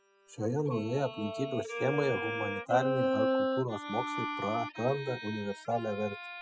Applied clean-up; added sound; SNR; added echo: classical method spectral subtraction.